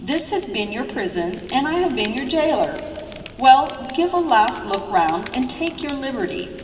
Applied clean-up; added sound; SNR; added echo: none; Fire; 18 dB; reverberation time 2.7 s.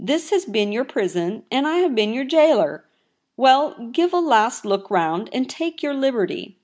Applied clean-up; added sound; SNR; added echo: none; none; none; none.